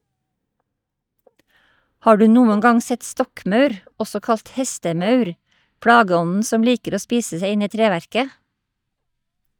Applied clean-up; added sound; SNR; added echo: neural mask model DeepFilterNet 3.